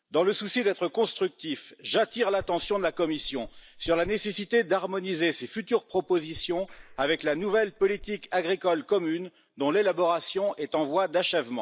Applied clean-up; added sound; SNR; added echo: neural mask model Resemble Enhance denoiser.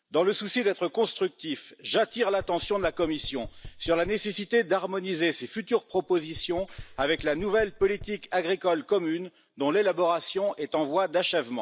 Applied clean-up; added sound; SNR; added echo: none; Knock; 17 dB; none.